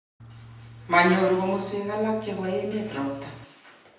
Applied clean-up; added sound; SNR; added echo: none; Engine / Truck; 18 dB; reverberation time 0.9 s.